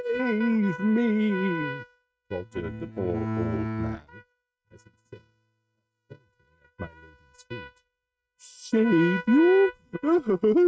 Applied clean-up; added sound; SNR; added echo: neural mask model RNNoise.